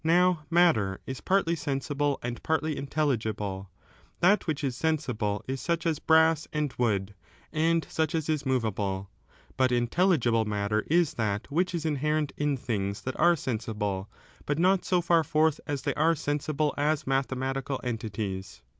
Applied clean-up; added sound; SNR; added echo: none; none; none; none.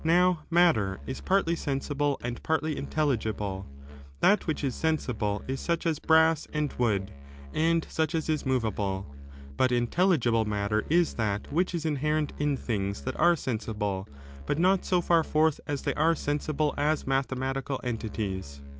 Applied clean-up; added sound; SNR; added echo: none; Musical instrument; 15 dB; none.